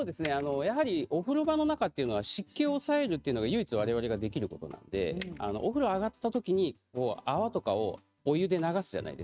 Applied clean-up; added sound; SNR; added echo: neural mask model RNNoise.